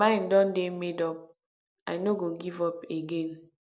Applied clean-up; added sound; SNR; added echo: none; none; none; none.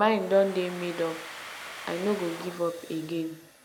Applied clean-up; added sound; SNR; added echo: none; Domestic sounds, home sounds; 14 dB; none.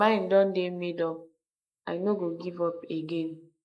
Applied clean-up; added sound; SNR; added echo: neural mask model Resemble Enhance denoiser.